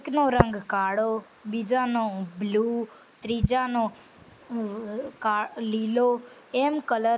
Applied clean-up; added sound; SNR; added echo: neural mask model Resemble Enhance denoiser.